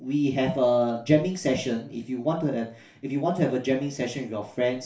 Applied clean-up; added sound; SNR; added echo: none; none; none; reverberation time 0.3 s.